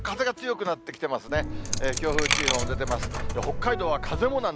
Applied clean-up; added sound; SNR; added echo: none; Coin (dropping); 0 dB; none.